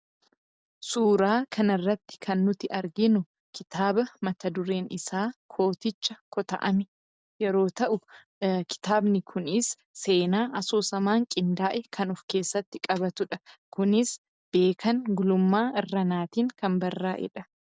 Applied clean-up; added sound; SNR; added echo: none; none; none; none.